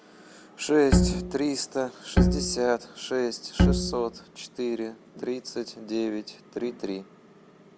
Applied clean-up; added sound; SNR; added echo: none; Bowed string instrument; -4 dB; none.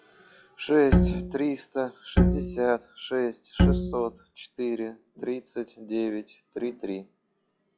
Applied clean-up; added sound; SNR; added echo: classical method log-MMSE.